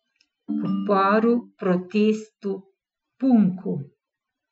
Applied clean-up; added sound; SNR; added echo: classical method Wiener filter.